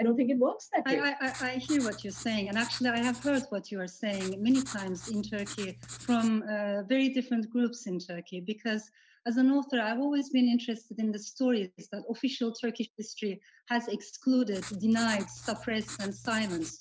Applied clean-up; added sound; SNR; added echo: none; Writing; 14 dB; none.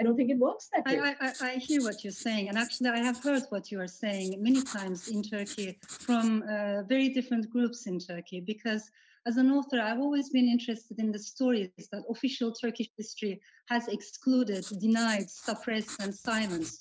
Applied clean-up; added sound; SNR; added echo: neural mask model Resemble Enhance denoiser.